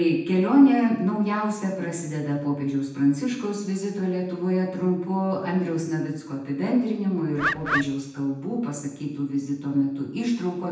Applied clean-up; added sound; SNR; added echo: none; Bird; 2 dB; reverberation time 0.8 s.